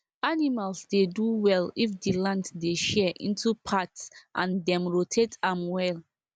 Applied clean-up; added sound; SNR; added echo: none; none; none; none.